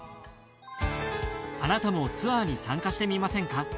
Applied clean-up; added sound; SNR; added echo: none; none; none; none.